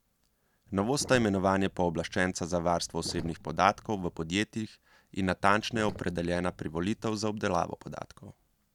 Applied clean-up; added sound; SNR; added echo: none; Sink (filling or washing); 17 dB; none.